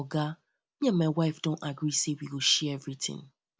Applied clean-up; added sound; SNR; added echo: none; none; none; none.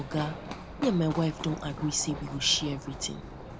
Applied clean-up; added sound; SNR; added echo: none; Run; 9 dB; none.